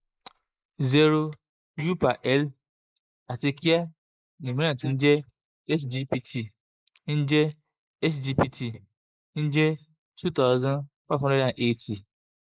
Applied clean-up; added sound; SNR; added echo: neural mask model Resemble Enhance denoiser.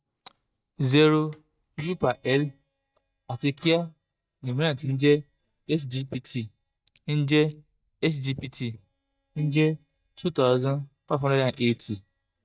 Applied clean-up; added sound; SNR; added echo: neural mask model DeepFilterNet 3.